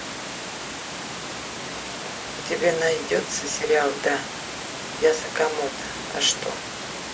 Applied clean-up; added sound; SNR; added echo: none; Water; 6 dB; none.